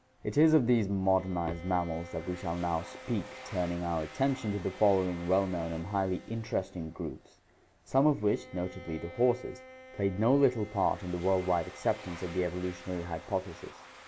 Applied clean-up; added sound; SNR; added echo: none; Domestic sounds, home sounds + Bowed string instrument; 18 dB; none.